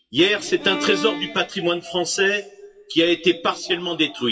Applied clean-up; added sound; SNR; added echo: classical method WPE with log-MMSE.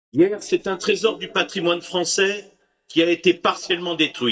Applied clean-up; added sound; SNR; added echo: neural mask model DeepFilterNet 3.